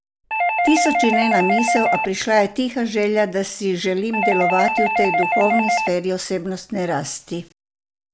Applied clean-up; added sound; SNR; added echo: none; Doorbell; 0 dB; none.